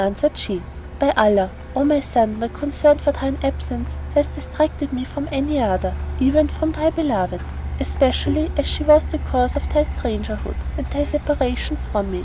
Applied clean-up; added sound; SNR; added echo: none; Truck + Bowed string instrument; 7 dB; none.